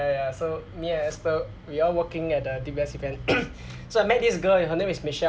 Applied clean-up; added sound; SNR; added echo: none; none; none; none.